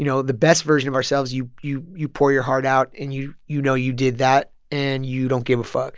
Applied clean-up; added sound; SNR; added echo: none; none; none; none.